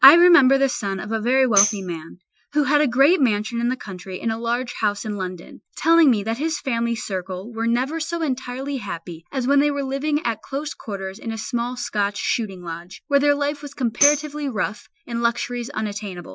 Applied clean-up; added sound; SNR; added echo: classical method Wiener filter.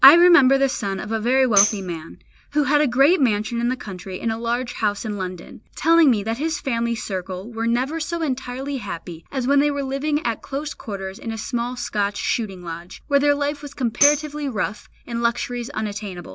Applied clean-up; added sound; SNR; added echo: none; Tambourine; 6 dB; none.